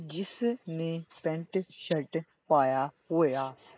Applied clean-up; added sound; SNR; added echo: neural mask model Resemble Enhance denoiser.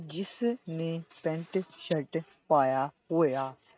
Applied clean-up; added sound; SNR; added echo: neural mask model RNNoise.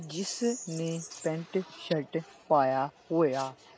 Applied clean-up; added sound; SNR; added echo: none; Bird vocalization, bird call, bird song; 19 dB; none.